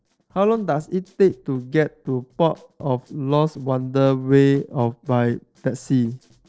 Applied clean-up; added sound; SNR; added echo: neural separator model SepFormer DNS4.